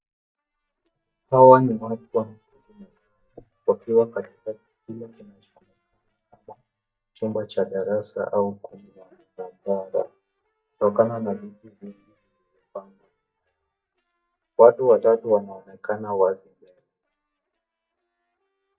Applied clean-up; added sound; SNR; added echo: neural mask model DeepFilterNet 3.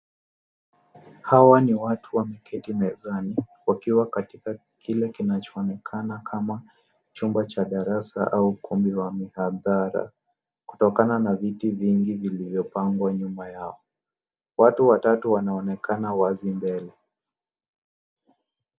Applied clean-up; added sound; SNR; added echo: none; none; none; none.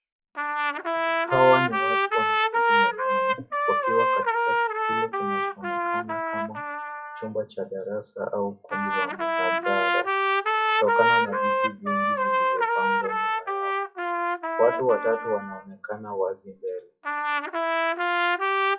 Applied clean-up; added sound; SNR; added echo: classical method WPE with log-MMSE.